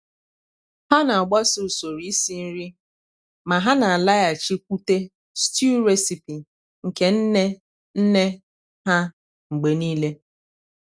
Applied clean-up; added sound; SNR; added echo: none; none; none; none.